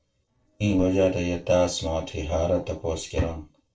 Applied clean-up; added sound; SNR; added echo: neural separator model SepFormer DNS4.